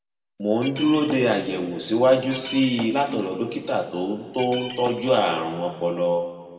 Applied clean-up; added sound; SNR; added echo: none; Shatter; 15 dB; reverberation time 1.8 s.